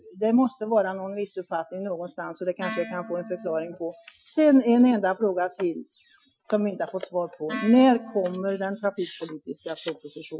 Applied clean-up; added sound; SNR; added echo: classical method Wiener filter.